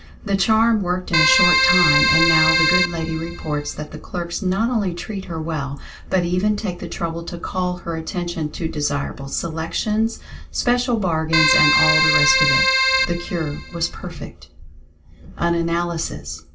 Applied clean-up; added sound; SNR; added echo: none; Keyboard (musical); -4 dB; reverberation time 0.2 s.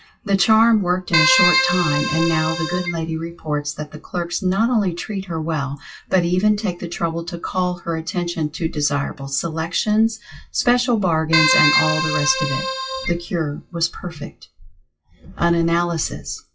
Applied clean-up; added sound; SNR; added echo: classical method WPE with log-MMSE.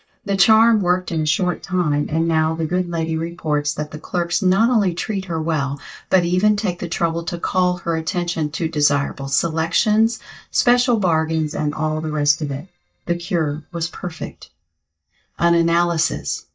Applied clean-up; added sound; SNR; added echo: neural mask model DeepFilterNet 3.